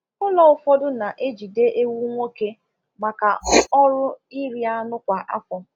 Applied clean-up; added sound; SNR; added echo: none; Writing; 9 dB; none.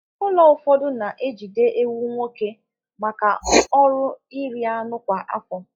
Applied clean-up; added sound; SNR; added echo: classical method log-MMSE.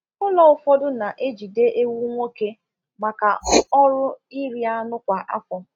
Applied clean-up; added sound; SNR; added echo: neural mask model RNNoise.